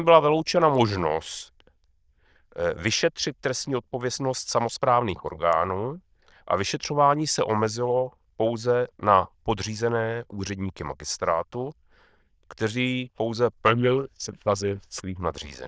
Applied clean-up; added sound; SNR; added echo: neural diffusion model UNIVERSE++.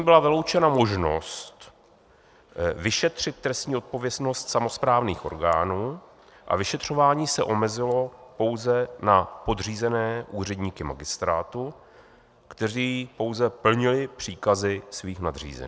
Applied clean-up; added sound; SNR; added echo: none; none; none; none.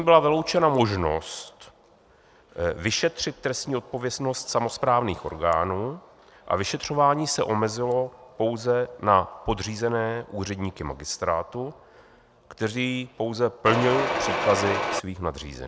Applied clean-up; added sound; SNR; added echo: none; Mechanisms; 0 dB; none.